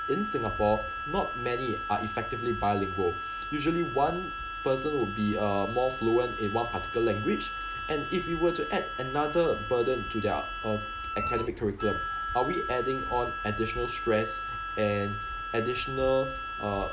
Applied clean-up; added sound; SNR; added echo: none; Harmonica; 6 dB; none.